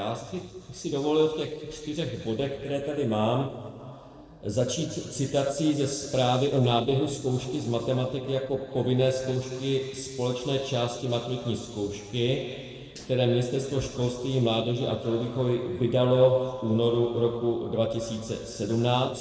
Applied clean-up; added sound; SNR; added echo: neural separator model SepFormer DNS4.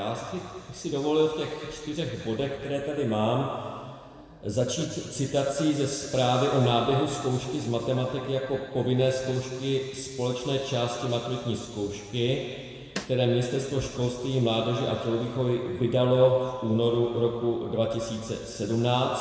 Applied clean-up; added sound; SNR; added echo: none; Snare drum; 11 dB; reverberation time 2.2 s.